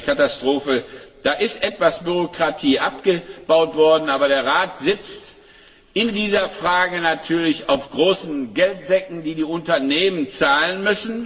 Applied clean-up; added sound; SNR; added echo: none; none; none; reverberation time 1.6 s.